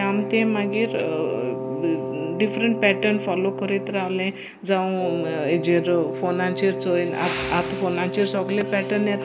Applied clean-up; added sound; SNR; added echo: none; Wind instrument, woodwind instrument; 6 dB; none.